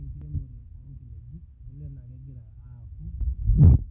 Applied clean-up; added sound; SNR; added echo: none; none; none; none.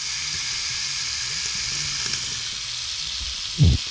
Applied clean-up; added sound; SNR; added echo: neural mask model RNNoise.